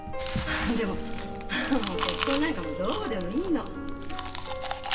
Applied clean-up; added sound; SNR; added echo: none; Chewing, mastication; 1 dB; reverberation time 2.5 s.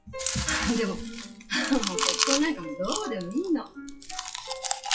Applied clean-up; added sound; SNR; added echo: classical method WPE with log-MMSE.